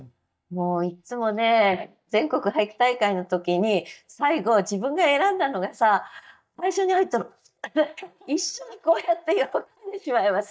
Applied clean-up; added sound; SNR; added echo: neural mask model DeepFilterNet 3.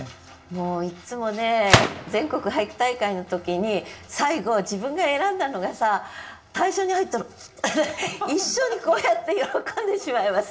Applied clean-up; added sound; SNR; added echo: none; Gunshot, gunfire; 4 dB; reverberation time 0.3 s.